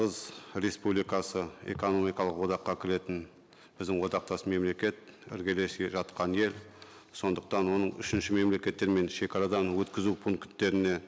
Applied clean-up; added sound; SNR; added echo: none; none; none; none.